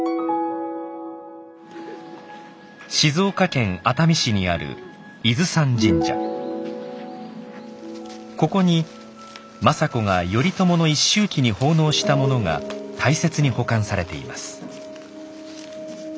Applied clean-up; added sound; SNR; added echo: none; none; none; none.